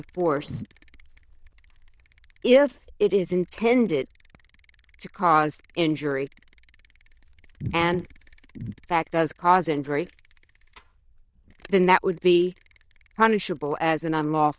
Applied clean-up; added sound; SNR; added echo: neural diffusion model UNIVERSE++.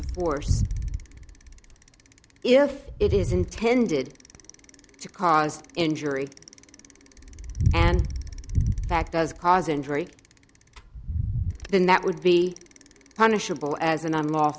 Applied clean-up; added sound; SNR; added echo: none; Bicycle; 5 dB; none.